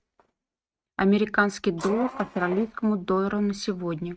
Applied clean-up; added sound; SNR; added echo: neural mask model RNNoise.